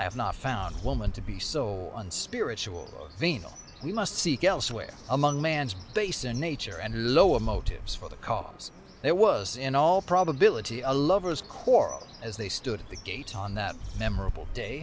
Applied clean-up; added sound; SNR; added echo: none; Bird; 10 dB; none.